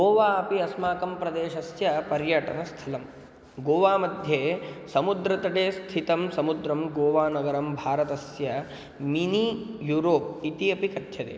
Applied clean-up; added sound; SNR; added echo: none; none; none; none.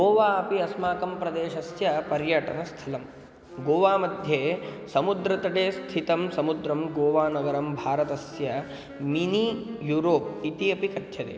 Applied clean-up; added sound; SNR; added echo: none; Wind instrument, woodwind instrument; 17 dB; none.